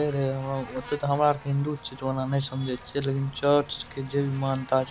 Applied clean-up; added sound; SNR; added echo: none; Buzz + Fire; 19 dB; none.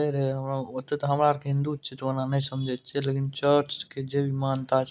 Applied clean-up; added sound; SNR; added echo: none; none; none; none.